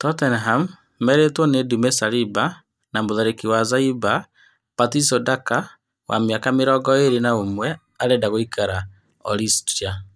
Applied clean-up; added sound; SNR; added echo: neural mask model DeepFilterNet 3.